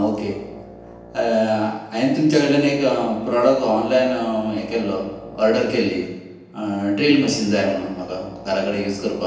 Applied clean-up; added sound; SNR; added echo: none; Brass instrument; 20 dB; reverberation time 0.9 s.